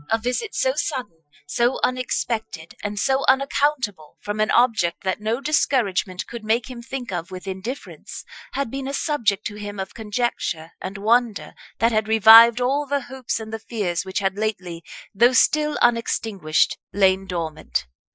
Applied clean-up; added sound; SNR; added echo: classical method Wiener filter.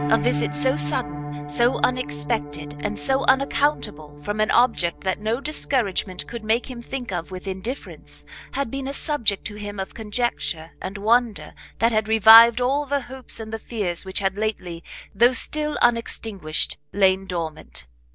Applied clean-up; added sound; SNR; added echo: none; Piano; 13 dB; none.